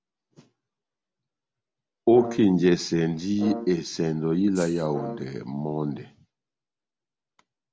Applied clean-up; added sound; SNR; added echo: none; Rattle (instrument) + Brass instrument; 13 dB; none.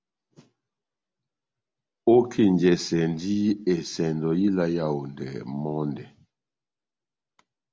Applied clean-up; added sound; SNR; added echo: none; none; none; none.